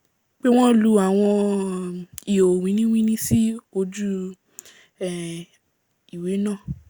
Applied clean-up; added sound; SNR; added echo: none; none; none; none.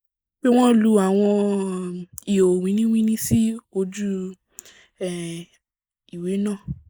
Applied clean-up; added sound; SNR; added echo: neural mask model Resemble Enhance denoiser.